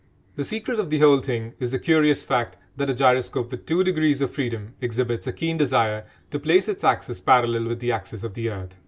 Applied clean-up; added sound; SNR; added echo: none; none; none; none.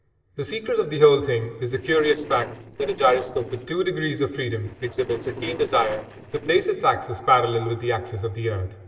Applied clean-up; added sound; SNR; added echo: neural separator model SepFormer DNS4.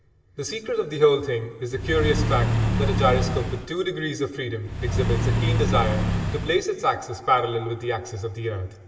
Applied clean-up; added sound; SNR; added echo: none; Accelerating, revving, vroom / Car; -2 dB; reverberation time 2.6 s.